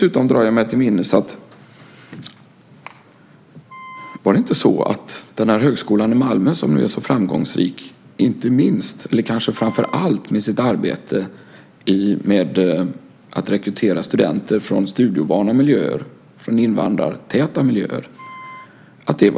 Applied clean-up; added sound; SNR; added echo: none; Wind instrument, woodwind instrument; 19 dB; none.